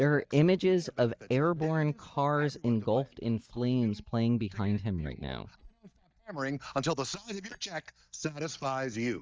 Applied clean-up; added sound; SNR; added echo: neural mask model DeepFilterNet 3.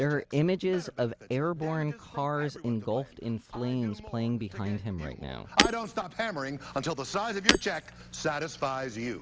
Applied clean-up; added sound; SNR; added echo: none; Shatter; 0 dB; none.